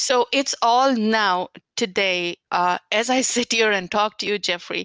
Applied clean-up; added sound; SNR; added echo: none; none; none; none.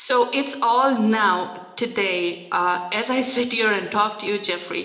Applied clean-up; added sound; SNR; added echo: none; none; none; reverberation time 0.8 s.